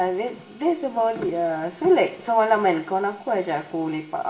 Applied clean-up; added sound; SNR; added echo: none; none; none; reverberation time 0.9 s.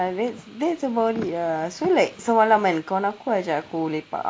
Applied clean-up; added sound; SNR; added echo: none; none; none; none.